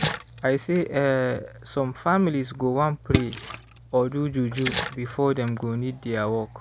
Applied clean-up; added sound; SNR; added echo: none; Splash, splatter; 9 dB; none.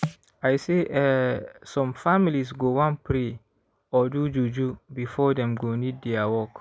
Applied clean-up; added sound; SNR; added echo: none; none; none; none.